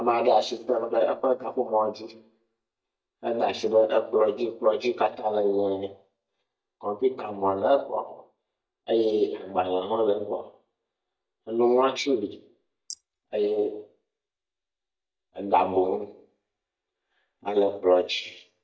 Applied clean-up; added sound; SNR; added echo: neural mask model DeepFilterNet 3.